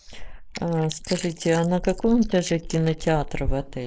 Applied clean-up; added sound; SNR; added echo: neural mask model Resemble Enhance denoiser.